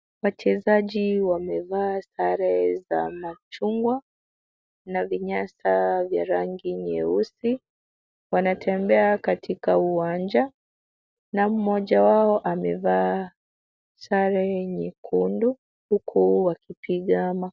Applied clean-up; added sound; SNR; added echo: none; none; none; none.